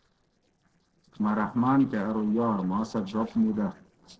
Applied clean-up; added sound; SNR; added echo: neural separator model SepFormer DNS4.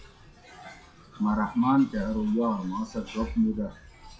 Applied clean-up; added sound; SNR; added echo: classical method WPE with log-MMSE.